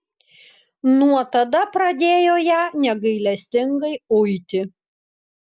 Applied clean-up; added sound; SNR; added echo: none; none; none; none.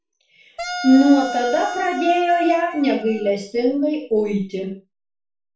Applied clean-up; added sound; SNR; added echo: none; Wind instrument, woodwind instrument; 10 dB; reverberation time 0.3 s.